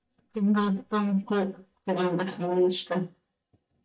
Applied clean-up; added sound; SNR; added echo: neural mask model DeepFilterNet 3.